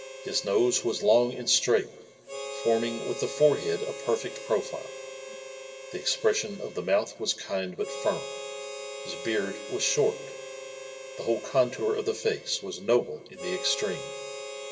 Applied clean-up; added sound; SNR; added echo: none; Harmonica; 11 dB; reverberation time 1.9 s.